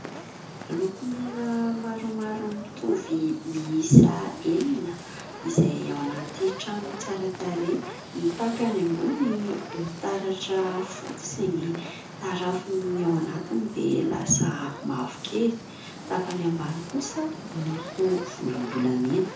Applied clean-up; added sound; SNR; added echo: none; Fire; 12 dB; reverberation time 0.6 s.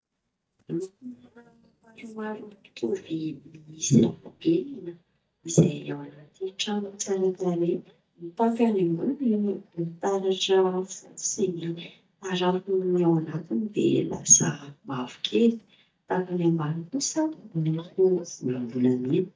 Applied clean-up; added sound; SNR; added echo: neural mask model DeepFilterNet 3.